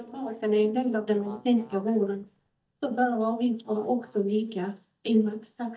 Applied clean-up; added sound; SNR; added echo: neural mask model DeepFilterNet 3.